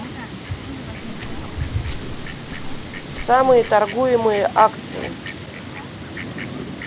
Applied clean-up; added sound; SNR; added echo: none; Walk, footsteps + Fowl; 7 dB; none.